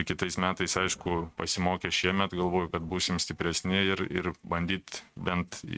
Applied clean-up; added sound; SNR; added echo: neural mask model RNNoise.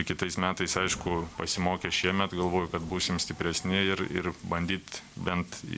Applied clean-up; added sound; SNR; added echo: none; Thunder; 19 dB; none.